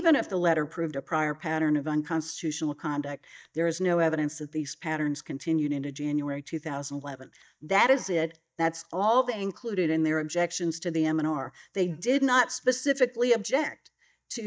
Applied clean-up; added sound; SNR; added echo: neural mask model DeepFilterNet 3.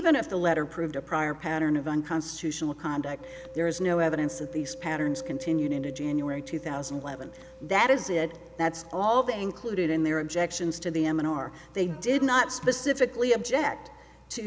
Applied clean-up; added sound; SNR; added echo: none; Mallet percussion; 19 dB; none.